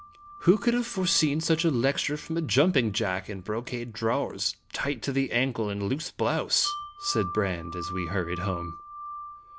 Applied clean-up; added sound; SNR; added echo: none; Wind chime; 14 dB; none.